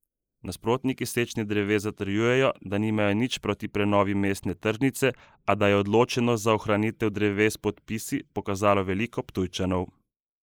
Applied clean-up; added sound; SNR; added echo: neural mask model Resemble Enhance denoiser.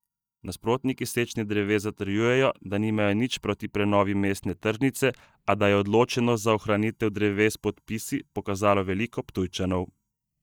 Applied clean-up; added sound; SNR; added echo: neural mask model DeepFilterNet 3.